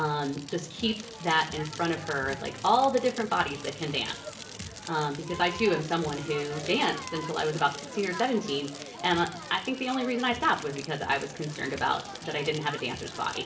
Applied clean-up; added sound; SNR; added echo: none; Crackle; 12 dB; reverberation time 0.7 s.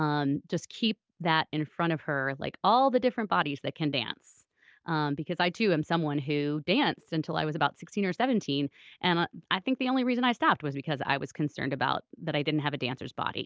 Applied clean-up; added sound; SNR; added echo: none; none; none; none.